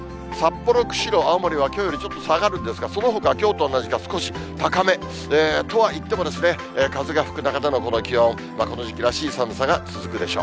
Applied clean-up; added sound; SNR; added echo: none; none; none; none.